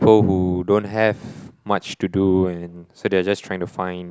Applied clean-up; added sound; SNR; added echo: none; none; none; none.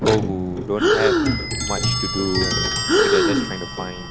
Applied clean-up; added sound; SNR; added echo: none; Breathing + Clock; -5 dB; none.